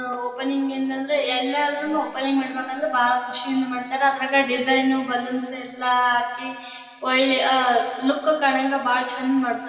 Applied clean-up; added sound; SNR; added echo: none; none; none; reverberation time 2.3 s.